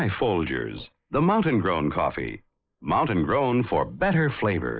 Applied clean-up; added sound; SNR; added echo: neural mask model Resemble Enhance denoiser.